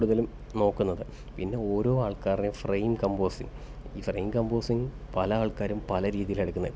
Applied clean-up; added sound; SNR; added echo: none; none; none; none.